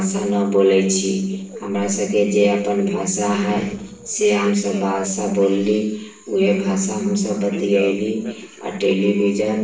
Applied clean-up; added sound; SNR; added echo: neural separator model SepFormer DNS4.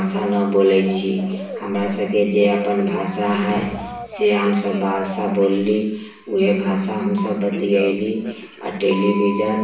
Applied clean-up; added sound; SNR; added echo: none; Telephone; 14 dB; reverberation time 0.7 s.